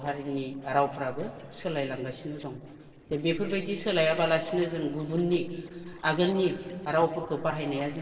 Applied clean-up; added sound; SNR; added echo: neural separator model SepFormer DNS4.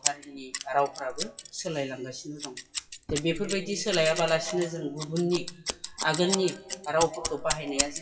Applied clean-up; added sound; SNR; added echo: classical method WPE with log-MMSE.